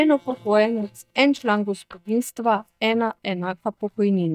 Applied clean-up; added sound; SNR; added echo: neural mask model DeepFilterNet 3.